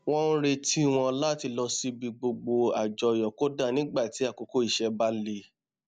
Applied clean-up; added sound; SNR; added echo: none; none; none; none.